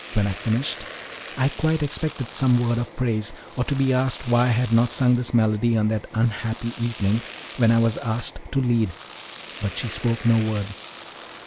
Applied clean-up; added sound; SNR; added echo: none; Domestic sounds, home sounds; 16 dB; none.